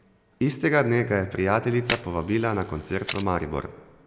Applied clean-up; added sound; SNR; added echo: none; Camera; 12 dB; none.